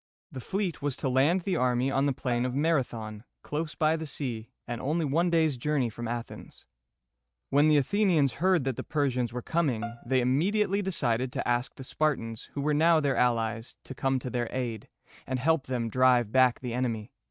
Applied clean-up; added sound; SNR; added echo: neural mask model RNNoise.